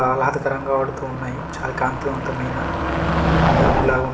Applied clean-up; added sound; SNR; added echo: none; Motor vehicle (road); -2 dB; reverberation time 1.8 s.